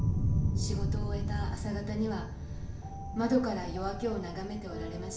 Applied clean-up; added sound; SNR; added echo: none; Thunder; -2 dB; reverberation time 0.4 s.